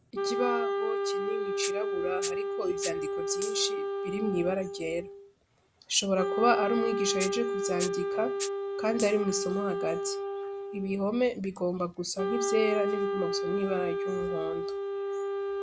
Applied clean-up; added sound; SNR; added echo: none; Rattle (instrument) + Wind instrument, woodwind instrument; 0 dB; none.